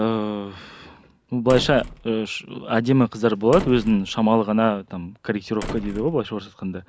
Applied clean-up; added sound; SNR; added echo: none; Slam; 15 dB; none.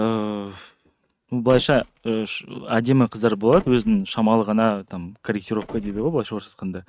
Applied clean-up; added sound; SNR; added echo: neural mask model RNNoise.